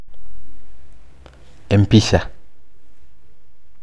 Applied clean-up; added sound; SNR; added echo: none; none; none; none.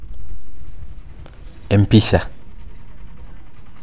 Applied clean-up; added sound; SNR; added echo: none; Truck; 17 dB; none.